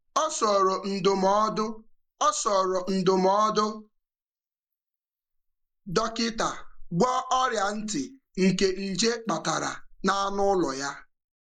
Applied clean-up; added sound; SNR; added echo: neural mask model Resemble Enhance denoiser.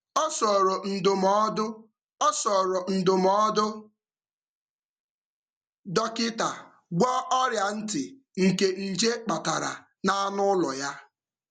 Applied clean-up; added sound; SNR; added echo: none; none; none; none.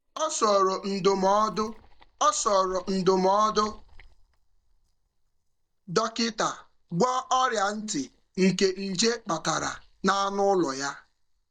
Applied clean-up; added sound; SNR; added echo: neural mask model DeepFilterNet 3.